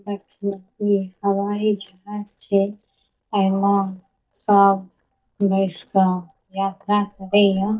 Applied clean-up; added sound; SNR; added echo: neural mask model DeepFilterNet 3.